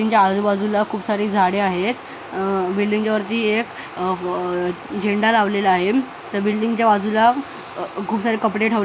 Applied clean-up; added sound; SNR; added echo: none; none; none; none.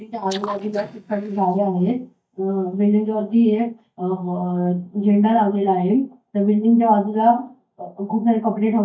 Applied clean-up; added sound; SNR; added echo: neural mask model DeepFilterNet 3.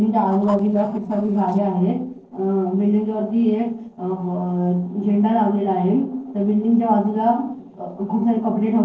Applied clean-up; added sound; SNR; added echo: neural separator model SepFormer DNS4.